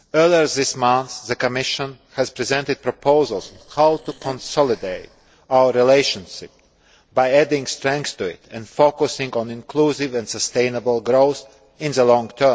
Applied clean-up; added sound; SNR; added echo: neural separator model SepFormer DNS4.